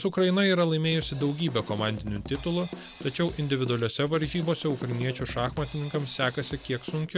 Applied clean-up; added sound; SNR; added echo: none; Drum kit; 12 dB; none.